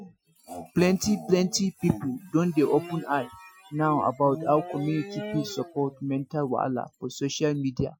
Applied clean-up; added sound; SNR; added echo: classical method Wiener filter.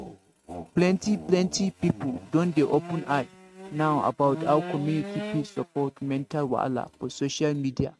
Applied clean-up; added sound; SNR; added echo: neural mask model RNNoise.